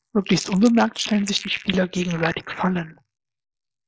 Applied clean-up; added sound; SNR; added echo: neural mask model Resemble Enhance denoiser.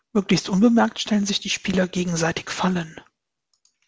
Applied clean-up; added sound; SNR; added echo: none; none; none; none.